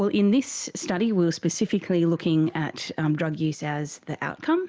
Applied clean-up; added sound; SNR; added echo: none; none; none; none.